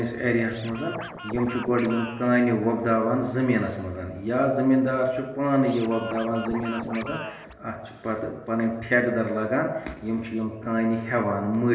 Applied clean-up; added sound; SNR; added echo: none; Scratching (performance technique); 12 dB; reverberation time 1.0 s.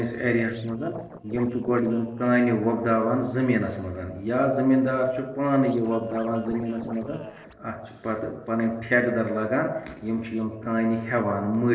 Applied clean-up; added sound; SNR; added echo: neural separator model SepFormer DNS4.